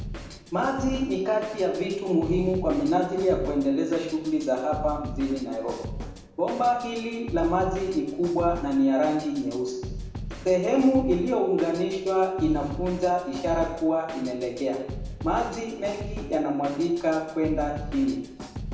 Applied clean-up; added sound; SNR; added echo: none; Drum kit; 11 dB; reverberation time 0.8 s.